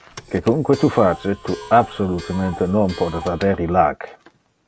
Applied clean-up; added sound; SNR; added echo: none; Clock; 17 dB; none.